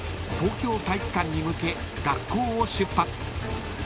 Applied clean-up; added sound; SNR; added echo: none; Motorcycle / Engine; 6 dB; none.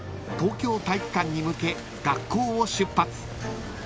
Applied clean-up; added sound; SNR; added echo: none; none; none; none.